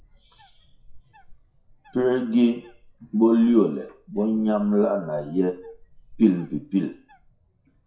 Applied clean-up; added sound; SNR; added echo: classical method WPE with log-MMSE.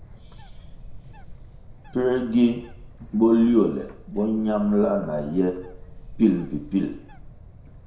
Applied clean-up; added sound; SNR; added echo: none; Bird; 17 dB; reverberation time 0.6 s.